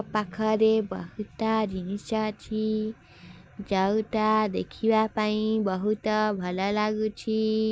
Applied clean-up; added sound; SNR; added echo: none; none; none; none.